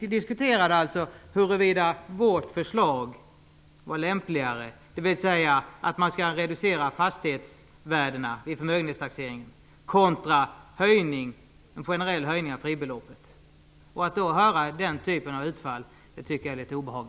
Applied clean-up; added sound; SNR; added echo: none; none; none; none.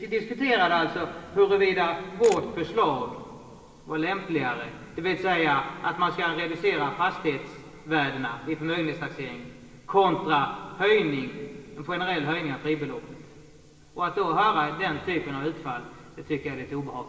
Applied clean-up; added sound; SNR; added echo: none; Camera; 18 dB; reverberation time 2.7 s.